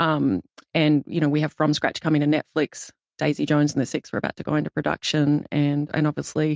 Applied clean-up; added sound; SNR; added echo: none; none; none; none.